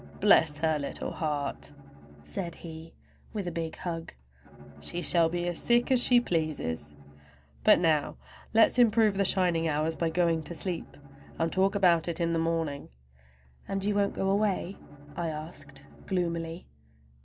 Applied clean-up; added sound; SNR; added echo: none; Bowed string instrument; 20 dB; none.